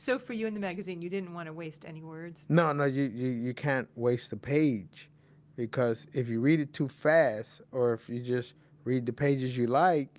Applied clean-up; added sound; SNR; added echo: none; none; none; none.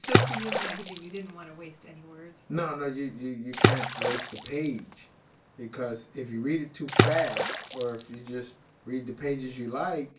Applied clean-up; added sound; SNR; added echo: none; Water / Splash, splatter; -3 dB; reverberation time 0.3 s.